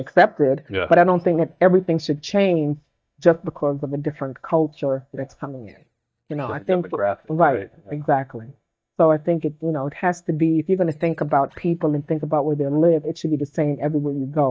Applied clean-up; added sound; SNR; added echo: neural mask model DeepFilterNet 3.